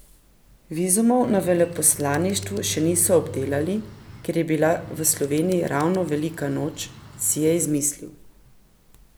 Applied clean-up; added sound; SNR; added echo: none; Bowed string instrument + Bird; 15 dB; none.